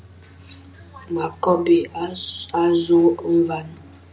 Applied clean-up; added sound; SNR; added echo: none; none; none; none.